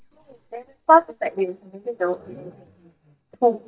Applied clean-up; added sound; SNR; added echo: neural mask model DeepFilterNet 3.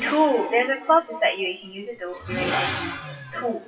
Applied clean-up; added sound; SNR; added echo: classical method WPE with log-MMSE.